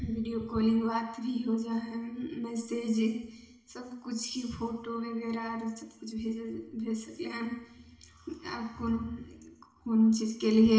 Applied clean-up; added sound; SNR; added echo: none; none; none; reverberation time 1.0 s.